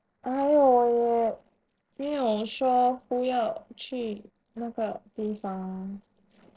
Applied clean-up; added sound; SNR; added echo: neural separator model SepFormer DNS4.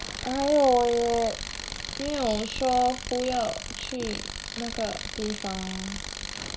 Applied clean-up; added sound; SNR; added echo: none; Tools; 8 dB; none.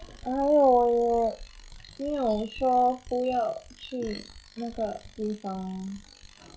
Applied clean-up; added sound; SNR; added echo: classical method log-MMSE.